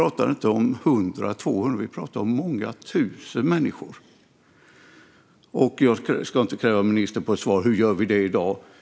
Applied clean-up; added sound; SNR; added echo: none; none; none; none.